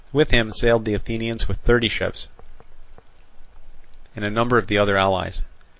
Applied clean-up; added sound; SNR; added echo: none; none; none; none.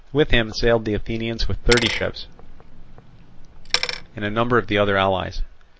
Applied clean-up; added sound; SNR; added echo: none; Bicycle; 9 dB; none.